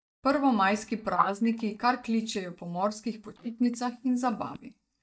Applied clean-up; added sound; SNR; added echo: neural mask model DeepFilterNet 3.